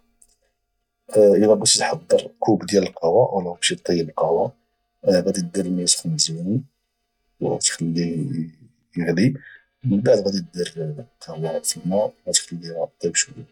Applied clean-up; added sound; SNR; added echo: neural mask model DeepFilterNet 3.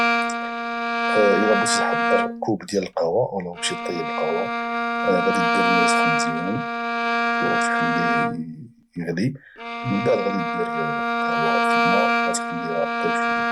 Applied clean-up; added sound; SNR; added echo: neural mask model RNNoise.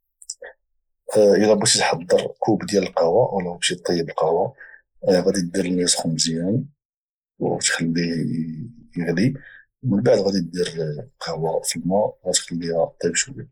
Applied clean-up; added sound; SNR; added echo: neural mask model Resemble Enhance denoiser.